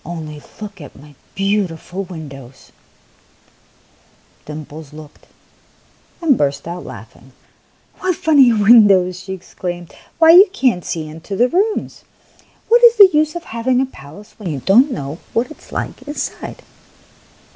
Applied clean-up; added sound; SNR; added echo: none; none; none; none.